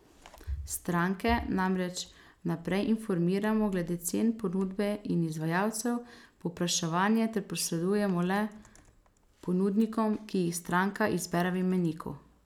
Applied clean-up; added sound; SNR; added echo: none; none; none; none.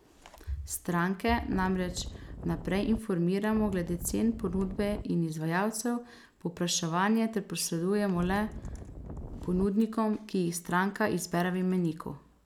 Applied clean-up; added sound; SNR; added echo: none; Wind; 10 dB; none.